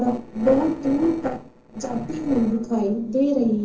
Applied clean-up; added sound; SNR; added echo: neural separator model SepFormer DNS4.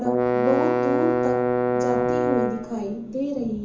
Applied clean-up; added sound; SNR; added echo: none; Bowed string instrument; -4 dB; reverberation time 0.6 s.